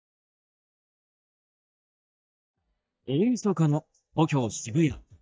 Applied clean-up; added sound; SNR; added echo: neural mask model DeepFilterNet 3.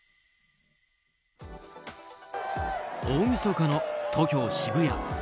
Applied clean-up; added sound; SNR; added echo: none; none; none; none.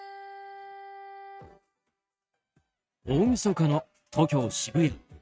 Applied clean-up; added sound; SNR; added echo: neural mask model RNNoise.